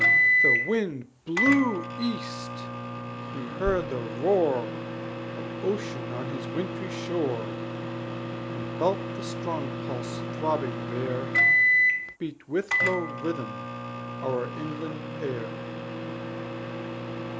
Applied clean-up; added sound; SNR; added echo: none; Microwave oven; -3 dB; none.